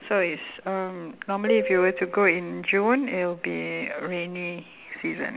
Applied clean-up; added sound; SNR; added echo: none; Marimba, xylophone; 9 dB; none.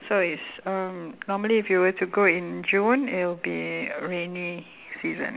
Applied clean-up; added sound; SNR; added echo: none; none; none; none.